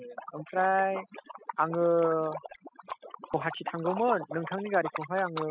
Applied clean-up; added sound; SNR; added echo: classical method spectral subtraction.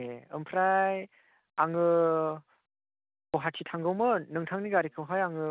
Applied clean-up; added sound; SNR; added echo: none; none; none; none.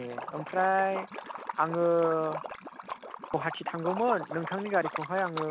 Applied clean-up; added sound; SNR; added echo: none; Liquid; 9 dB; none.